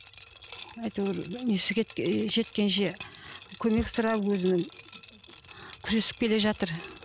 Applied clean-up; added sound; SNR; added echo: none; Liquid; 15 dB; none.